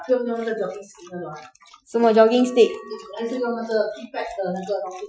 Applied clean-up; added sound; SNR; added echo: classical method Wiener filter.